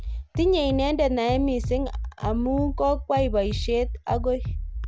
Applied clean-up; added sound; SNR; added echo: none; Bass drum; 5 dB; none.